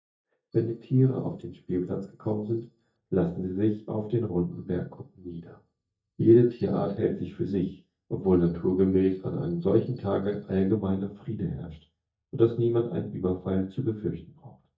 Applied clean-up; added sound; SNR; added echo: neural mask model DeepFilterNet 3.